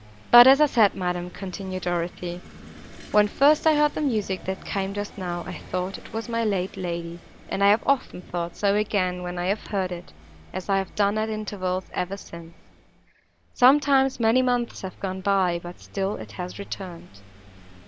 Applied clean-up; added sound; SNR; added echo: none; Engine / Vehicle; 19 dB; none.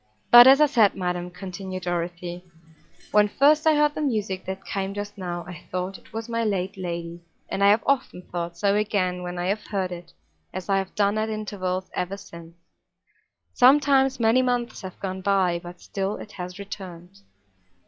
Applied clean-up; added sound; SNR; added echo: classical method log-MMSE.